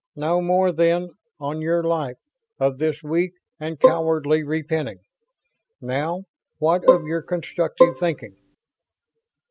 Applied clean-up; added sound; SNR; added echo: none; Bowed string instrument; -3 dB; none.